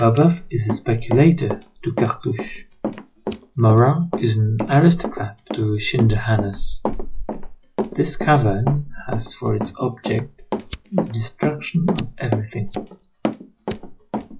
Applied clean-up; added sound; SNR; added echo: classical method log-MMSE.